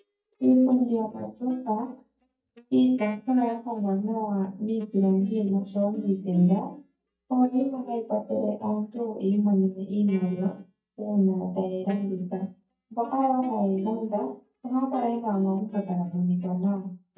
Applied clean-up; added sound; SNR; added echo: neural mask model DeepFilterNet 3.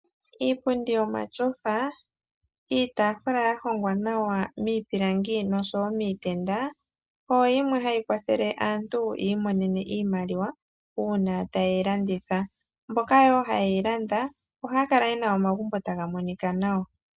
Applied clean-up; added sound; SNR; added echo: none; none; none; none.